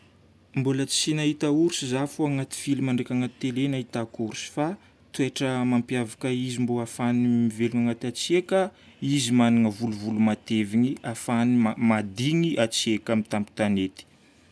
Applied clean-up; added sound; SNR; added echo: none; none; none; none.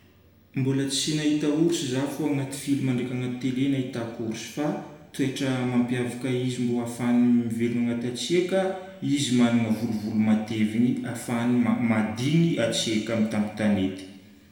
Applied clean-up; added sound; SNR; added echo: none; none; none; reverberation time 0.9 s.